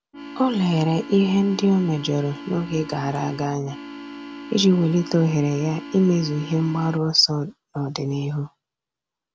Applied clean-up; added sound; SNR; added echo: none; Organ; 14 dB; none.